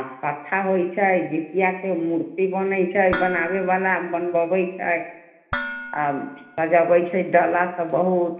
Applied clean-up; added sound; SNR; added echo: none; Dishes, pots, and pans; 13 dB; reverberation time 1.0 s.